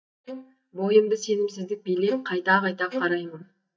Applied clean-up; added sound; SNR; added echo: neural mask model DeepFilterNet 3.